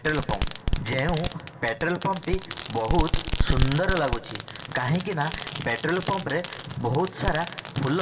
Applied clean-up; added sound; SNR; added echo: none; Fireworks; 2 dB; reverberation time 1.9 s.